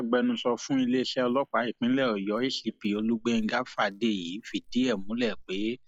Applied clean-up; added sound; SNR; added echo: classical method log-MMSE.